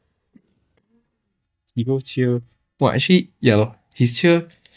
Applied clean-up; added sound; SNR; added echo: neural mask model DeepFilterNet 3.